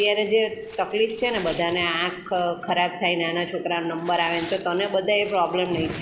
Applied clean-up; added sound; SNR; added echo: none; Tearing; 20 dB; none.